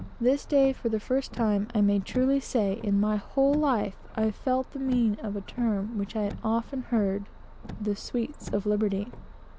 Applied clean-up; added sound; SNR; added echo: none; Car; 15 dB; none.